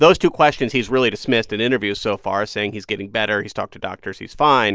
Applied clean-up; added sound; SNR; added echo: none; none; none; none.